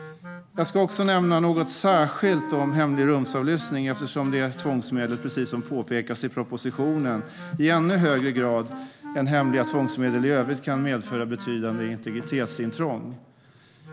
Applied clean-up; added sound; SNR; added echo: none; Wind instrument, woodwind instrument; 14 dB; none.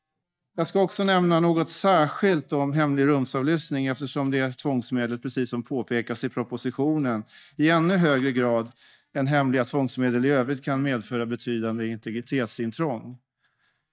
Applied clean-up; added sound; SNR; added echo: neural mask model DeepFilterNet 3.